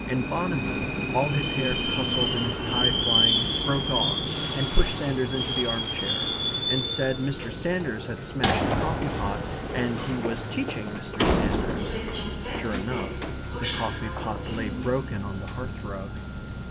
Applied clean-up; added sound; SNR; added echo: none; Subway, metro, underground; -3 dB; none.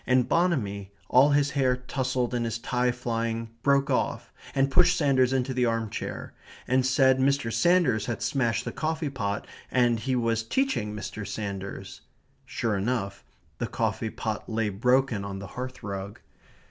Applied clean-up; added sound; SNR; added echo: none; none; none; none.